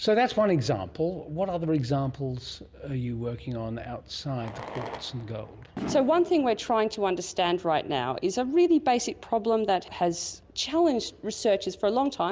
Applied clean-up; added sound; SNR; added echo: none; Fireworks; 19 dB; none.